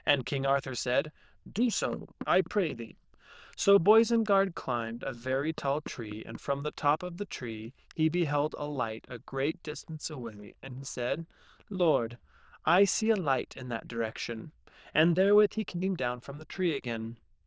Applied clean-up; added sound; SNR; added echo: neural diffusion model UNIVERSE++.